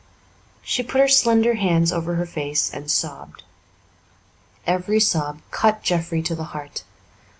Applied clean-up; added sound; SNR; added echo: none; none; none; none.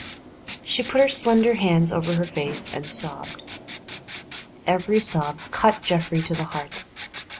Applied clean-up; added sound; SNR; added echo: none; Writing; 12 dB; none.